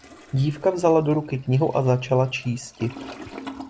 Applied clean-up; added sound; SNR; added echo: none; Toilet flush; 18 dB; none.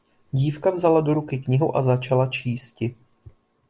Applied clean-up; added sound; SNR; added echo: none; none; none; none.